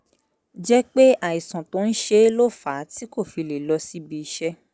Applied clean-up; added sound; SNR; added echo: none; none; none; none.